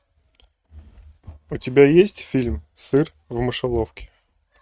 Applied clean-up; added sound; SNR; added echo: neural mask model RNNoise.